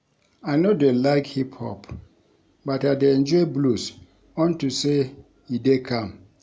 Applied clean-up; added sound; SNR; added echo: none; none; none; none.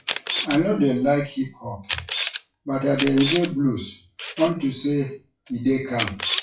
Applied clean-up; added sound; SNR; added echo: classical method WPE with log-MMSE.